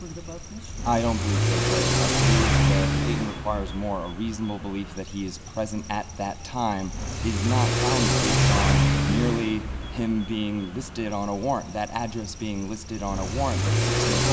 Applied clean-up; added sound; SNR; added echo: none; Accelerating, revving, vroom / Car; -4 dB; none.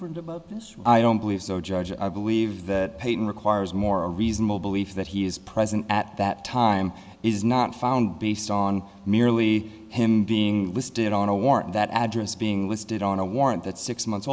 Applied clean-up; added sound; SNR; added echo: none; none; none; none.